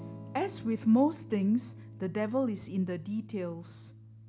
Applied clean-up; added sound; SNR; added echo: none; Electric guitar / Strum; 16 dB; none.